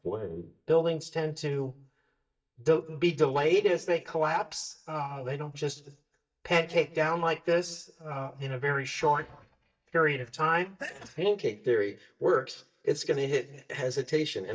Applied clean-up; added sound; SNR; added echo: neural mask model DeepFilterNet 3.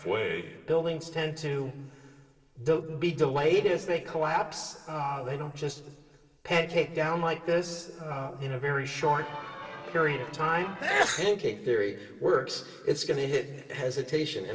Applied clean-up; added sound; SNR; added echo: neural separator model SepFormer DNS4.